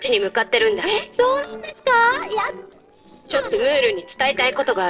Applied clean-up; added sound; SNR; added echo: neural separator model SepFormer DNS4.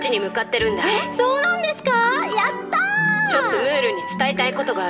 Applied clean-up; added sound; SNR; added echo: none; Wind instrument, woodwind instrument; 13 dB; reverberation time 1.0 s.